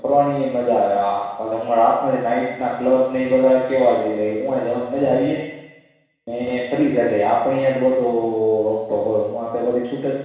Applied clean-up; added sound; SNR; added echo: none; none; none; reverberation time 1.1 s.